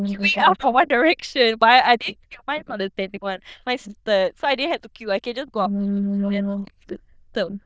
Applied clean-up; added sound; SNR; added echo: neural diffusion model UNIVERSE++.